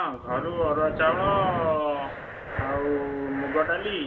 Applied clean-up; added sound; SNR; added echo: none; Breathing; 8 dB; reverberation time 0.2 s.